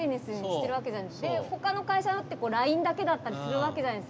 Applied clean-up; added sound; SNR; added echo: none; none; none; none.